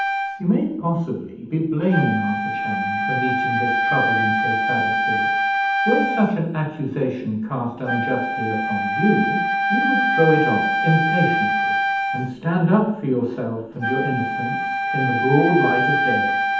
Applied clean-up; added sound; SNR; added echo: none; Wind instrument, woodwind instrument; 0 dB; reverberation time 0.8 s.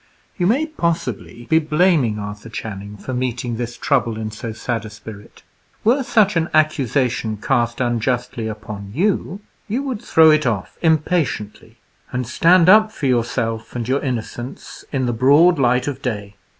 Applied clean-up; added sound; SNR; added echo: none; none; none; none.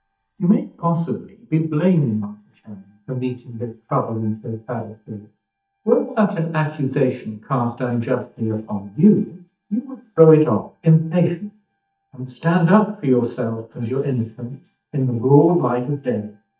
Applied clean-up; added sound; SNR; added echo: neural mask model DeepFilterNet 3.